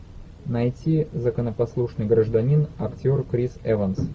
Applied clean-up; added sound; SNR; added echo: none; none; none; none.